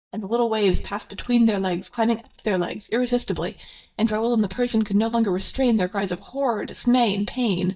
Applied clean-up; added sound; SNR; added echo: neural mask model DeepFilterNet 3.